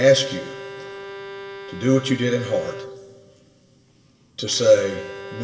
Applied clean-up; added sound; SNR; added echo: none; Bowed string instrument; 14 dB; reverberation time 1.6 s.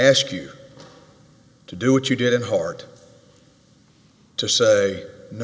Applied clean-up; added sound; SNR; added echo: none; none; none; none.